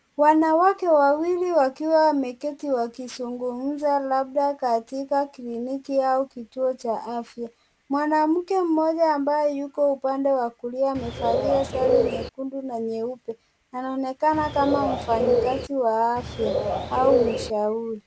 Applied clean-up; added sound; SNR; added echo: none; Bird; 1 dB; none.